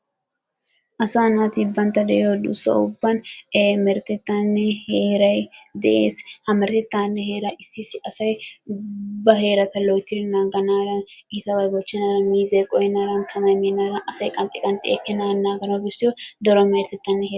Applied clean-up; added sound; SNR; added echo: none; none; none; none.